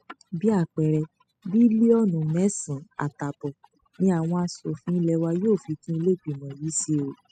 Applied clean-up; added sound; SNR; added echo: classical method spectral subtraction.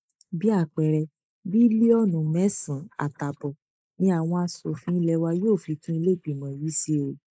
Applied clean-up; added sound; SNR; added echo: neural mask model Resemble Enhance denoiser.